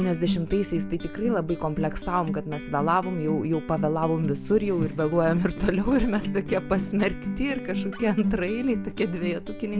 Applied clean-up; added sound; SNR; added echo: none; Acoustic guitar; 7 dB; none.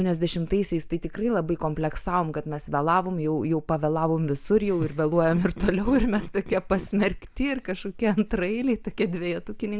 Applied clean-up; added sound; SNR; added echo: none; none; none; none.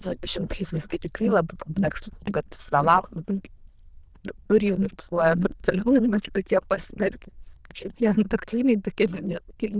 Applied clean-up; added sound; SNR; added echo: neural diffusion model UNIVERSE++.